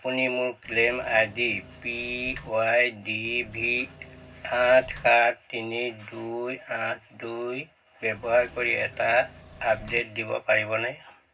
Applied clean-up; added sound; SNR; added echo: none; Engine / Mechanisms; 19 dB; reverberation time 0.4 s.